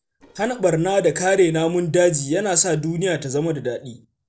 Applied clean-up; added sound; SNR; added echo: neural separator model SepFormer DNS4.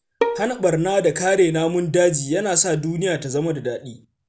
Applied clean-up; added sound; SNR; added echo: none; Bowed string instrument; 8 dB; none.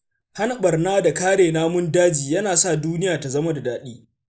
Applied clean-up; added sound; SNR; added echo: neural mask model Resemble Enhance denoiser.